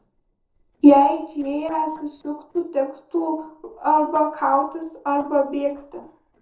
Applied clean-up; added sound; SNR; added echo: neural separator model SepFormer DNS4.